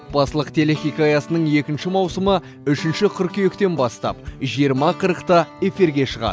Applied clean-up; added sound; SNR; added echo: none; none; none; none.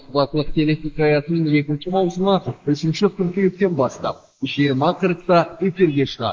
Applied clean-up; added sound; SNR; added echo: neural mask model Resemble Enhance denoiser.